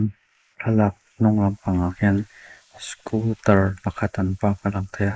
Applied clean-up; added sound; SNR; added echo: neural mask model Resemble Enhance denoiser.